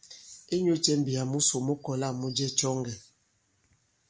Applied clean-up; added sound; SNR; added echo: none; none; none; none.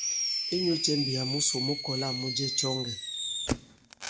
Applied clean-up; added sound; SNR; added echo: none; Fireworks; 1 dB; none.